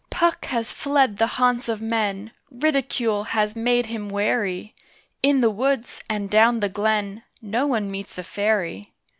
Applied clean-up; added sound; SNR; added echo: none; none; none; none.